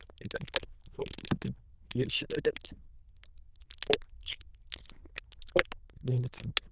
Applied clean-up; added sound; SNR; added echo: neural diffusion model UNIVERSE++.